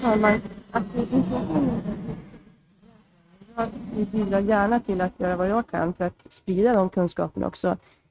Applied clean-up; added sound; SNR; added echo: neural mask model RNNoise.